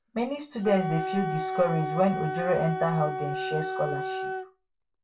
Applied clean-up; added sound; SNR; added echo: none; Wind instrument, woodwind instrument; 4 dB; reverberation time 0.2 s.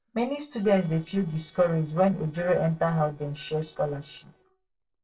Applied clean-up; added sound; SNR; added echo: neural separator model SepFormer DNS4.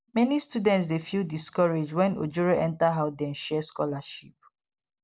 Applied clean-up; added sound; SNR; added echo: none; none; none; none.